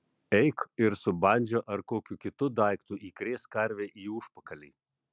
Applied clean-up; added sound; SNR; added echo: none; none; none; none.